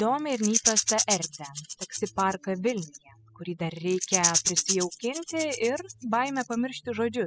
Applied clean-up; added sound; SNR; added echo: classical method spectral subtraction.